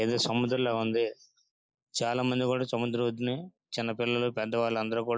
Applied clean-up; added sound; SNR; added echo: neural mask model Resemble Enhance denoiser.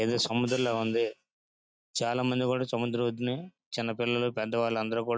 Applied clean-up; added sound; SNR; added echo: neural mask model RNNoise.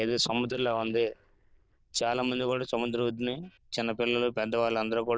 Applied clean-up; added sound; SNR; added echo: neural diffusion model UNIVERSE++.